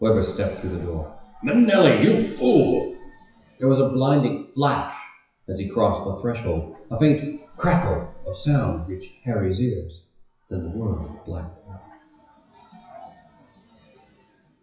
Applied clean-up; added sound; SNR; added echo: classical method WPE with log-MMSE.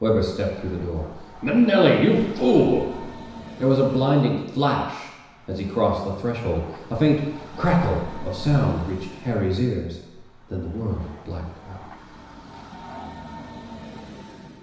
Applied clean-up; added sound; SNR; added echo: none; Train; 18 dB; reverberation time 1.0 s.